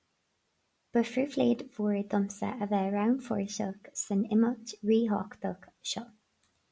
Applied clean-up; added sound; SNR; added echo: none; none; none; none.